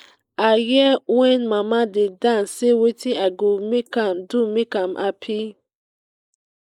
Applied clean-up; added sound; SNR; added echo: neural mask model Resemble Enhance denoiser.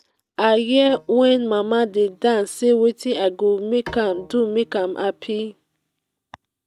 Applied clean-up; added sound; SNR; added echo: neural mask model DeepFilterNet 3.